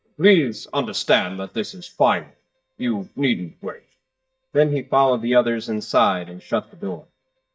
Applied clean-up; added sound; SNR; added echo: neural mask model DeepFilterNet 3.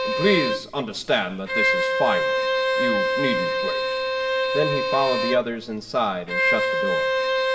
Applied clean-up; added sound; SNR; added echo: none; Bowed string instrument; -3 dB; reverberation time 2.0 s.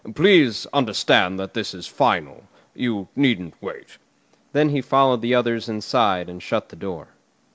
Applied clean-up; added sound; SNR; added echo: none; none; none; none.